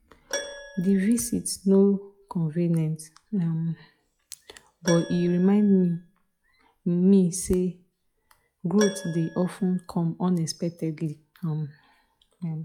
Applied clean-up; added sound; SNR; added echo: classical method log-MMSE.